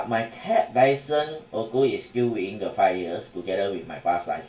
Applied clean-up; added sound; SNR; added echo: none; none; none; reverberation time 0.2 s.